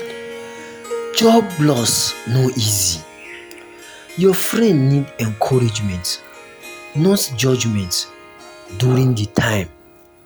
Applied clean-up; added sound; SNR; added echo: none; Harp; 16 dB; none.